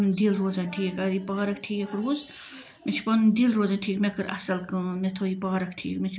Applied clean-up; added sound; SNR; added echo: none; none; none; none.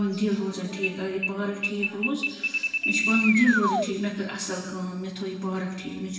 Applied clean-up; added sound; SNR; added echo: none; Alarm; 0 dB; reverberation time 1.2 s.